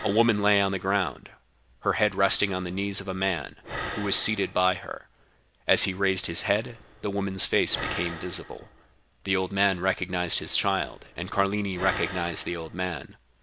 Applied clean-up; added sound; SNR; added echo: none; Breathing; 16 dB; none.